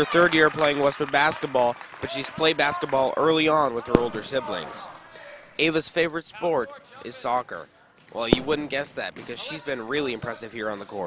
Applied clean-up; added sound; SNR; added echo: none; Fireworks; 7 dB; none.